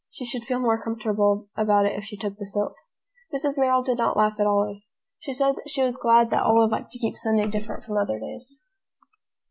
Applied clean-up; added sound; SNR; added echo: none; none; none; none.